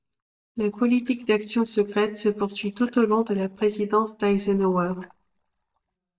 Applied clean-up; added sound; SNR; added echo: neural mask model DeepFilterNet 3.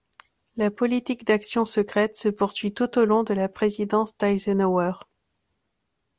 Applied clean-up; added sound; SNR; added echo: none; none; none; none.